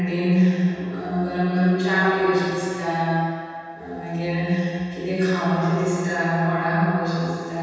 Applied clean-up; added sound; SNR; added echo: none; none; none; reverberation time 2.1 s.